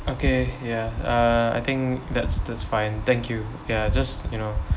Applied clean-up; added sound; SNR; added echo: none; none; none; none.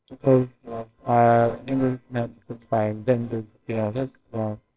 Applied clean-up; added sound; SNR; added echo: neural separator model SepFormer WHAMR!.